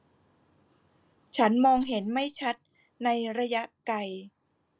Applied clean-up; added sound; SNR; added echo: none; Rattle; 13 dB; none.